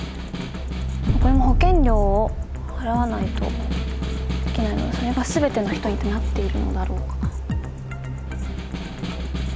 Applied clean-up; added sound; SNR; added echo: none; Snare drum; 13 dB; none.